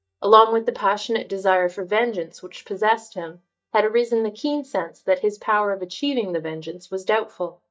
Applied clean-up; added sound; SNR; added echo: neural mask model DeepFilterNet 3.